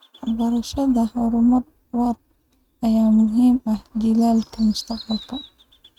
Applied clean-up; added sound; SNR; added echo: neural mask model RNNoise.